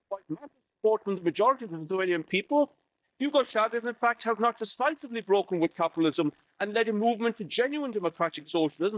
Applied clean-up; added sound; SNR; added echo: neural mask model DeepFilterNet 3.